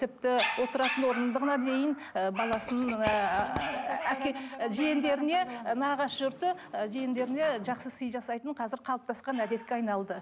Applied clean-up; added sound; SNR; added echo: none; Dog + Writing; 10 dB; none.